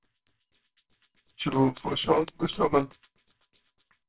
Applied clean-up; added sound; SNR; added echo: neural separator model SepFormer WHAMR!.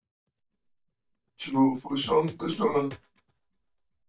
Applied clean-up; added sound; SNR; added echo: neural mask model DeepFilterNet 3.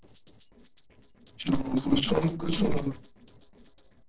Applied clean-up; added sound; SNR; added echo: neural separator model SepFormer DNS4.